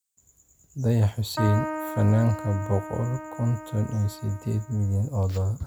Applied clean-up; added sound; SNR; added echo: none; Keyboard (musical); 10 dB; none.